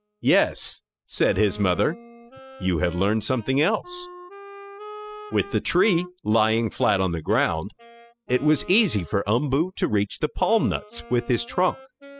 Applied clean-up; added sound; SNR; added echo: classical method spectral subtraction.